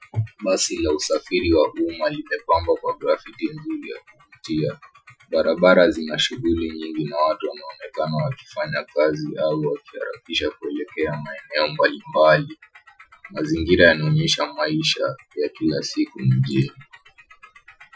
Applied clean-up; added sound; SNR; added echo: classical method Wiener filter.